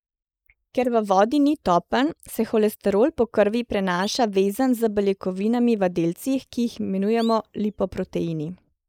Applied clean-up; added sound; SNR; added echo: neural mask model Resemble Enhance denoiser.